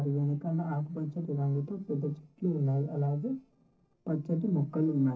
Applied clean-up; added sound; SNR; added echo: neural separator model SepFormer DNS4.